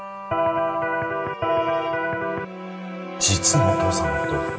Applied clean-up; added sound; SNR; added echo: none; Electric guitar; -3 dB; reverberation time 2.2 s.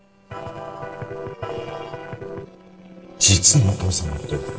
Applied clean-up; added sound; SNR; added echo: neural separator model SepFormer DNS4.